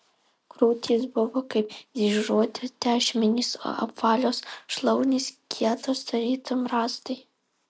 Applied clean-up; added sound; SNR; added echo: none; none; none; none.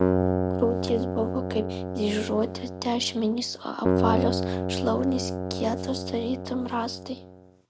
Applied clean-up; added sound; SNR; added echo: none; Keyboard (musical); 0 dB; none.